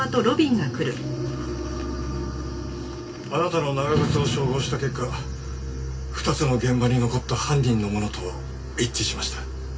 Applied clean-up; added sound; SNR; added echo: none; none; none; reverberation time 0.2 s.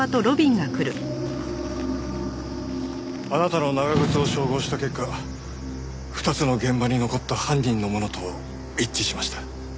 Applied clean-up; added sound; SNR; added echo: none; none; none; none.